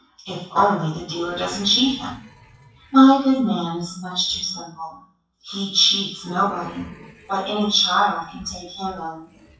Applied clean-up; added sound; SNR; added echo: classical method WPE with log-MMSE.